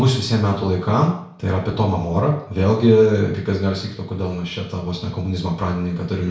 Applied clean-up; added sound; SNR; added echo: none; none; none; reverberation time 0.6 s.